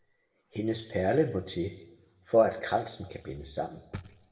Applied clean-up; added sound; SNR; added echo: none; none; none; reverberation time 0.9 s.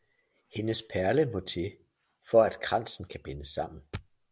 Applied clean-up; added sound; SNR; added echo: none; none; none; none.